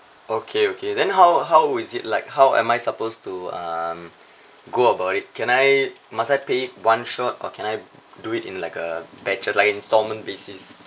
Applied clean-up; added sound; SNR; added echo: none; none; none; none.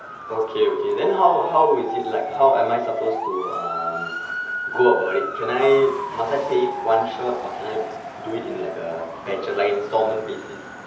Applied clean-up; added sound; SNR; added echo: none; Motor vehicle (road) / Siren; 8 dB; reverberation time 0.8 s.